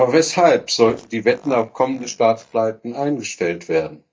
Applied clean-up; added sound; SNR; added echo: neural mask model DeepFilterNet 3.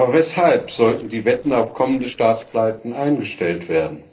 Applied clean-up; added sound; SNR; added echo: neural separator model SepFormer DNS4.